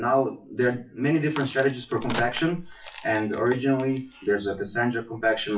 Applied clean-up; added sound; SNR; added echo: classical method WPE with log-MMSE.